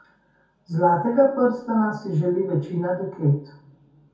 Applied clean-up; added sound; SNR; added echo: none; none; none; reverberation time 0.6 s.